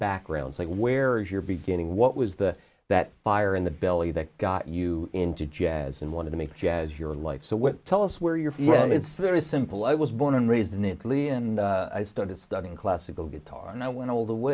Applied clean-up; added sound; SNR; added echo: none; none; none; none.